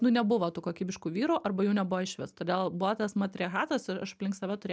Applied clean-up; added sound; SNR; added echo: none; none; none; none.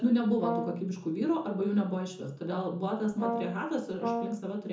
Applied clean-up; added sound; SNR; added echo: none; Brass instrument; 4 dB; reverberation time 0.6 s.